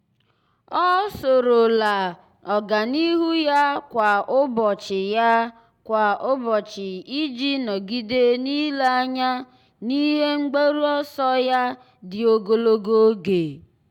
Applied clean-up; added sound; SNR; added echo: none; none; none; none.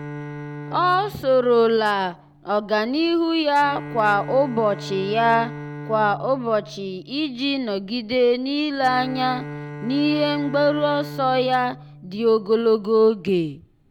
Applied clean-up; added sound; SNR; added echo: none; Bowed string instrument; 15 dB; none.